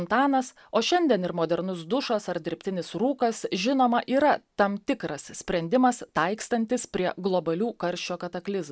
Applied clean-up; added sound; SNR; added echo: none; none; none; none.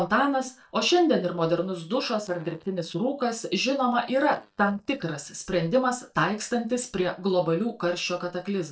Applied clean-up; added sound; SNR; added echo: neural mask model DeepFilterNet 3.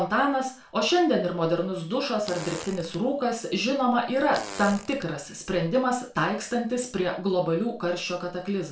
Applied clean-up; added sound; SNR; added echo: none; Fart; 14 dB; reverberation time 0.3 s.